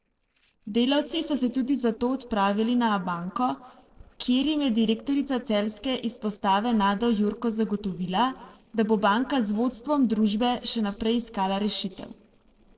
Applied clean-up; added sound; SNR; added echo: neural separator model SepFormer DNS4.